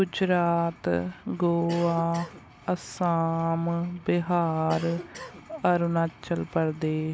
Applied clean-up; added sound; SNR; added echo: none; Cough; 16 dB; none.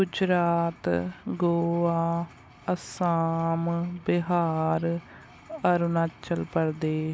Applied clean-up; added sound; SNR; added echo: none; none; none; none.